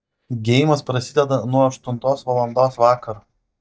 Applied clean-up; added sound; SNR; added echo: neural mask model DeepFilterNet 3.